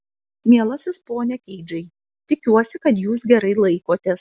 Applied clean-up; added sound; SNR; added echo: none; none; none; none.